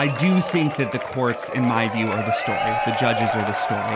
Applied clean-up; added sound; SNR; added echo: none; Applause / Crowd / Cheering; 2 dB; none.